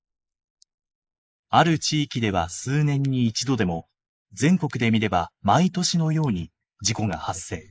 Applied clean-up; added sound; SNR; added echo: neural mask model Resemble Enhance denoiser.